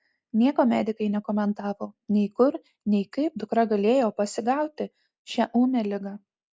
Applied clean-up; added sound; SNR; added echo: none; none; none; none.